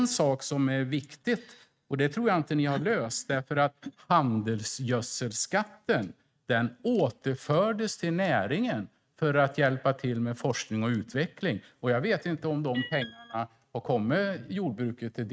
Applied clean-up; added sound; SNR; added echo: neural mask model RNNoise.